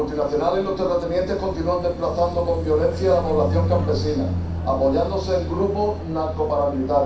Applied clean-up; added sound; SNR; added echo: none; Car passing by; 6 dB; reverberation time 0.6 s.